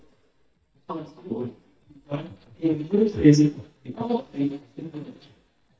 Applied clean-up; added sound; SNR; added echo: neural mask model DeepFilterNet 3.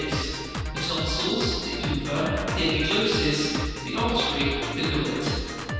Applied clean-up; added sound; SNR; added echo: none; Drum kit; 4 dB; reverberation time 2.1 s.